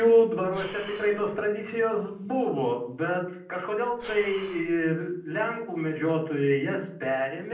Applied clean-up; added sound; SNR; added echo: none; Breathing; 16 dB; reverberation time 0.6 s.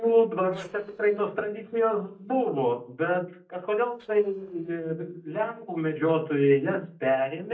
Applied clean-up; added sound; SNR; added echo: neural mask model DeepFilterNet 3.